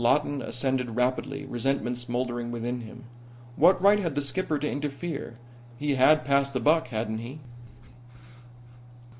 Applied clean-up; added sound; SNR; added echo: none; none; none; none.